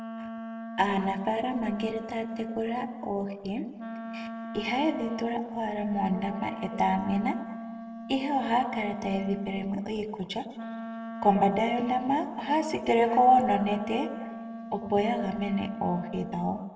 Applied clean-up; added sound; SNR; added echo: none; Wind instrument, woodwind instrument; 10 dB; reverberation time 1.1 s.